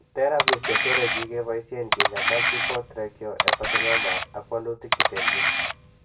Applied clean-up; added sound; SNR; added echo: none; Camera; -4 dB; reverberation time 0.2 s.